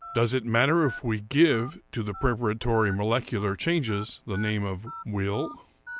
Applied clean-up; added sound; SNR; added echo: none; Telephone; 16 dB; none.